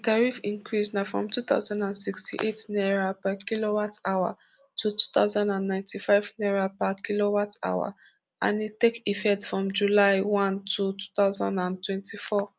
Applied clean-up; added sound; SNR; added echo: none; none; none; none.